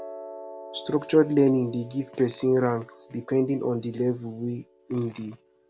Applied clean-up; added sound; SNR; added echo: none; Piano; 19 dB; none.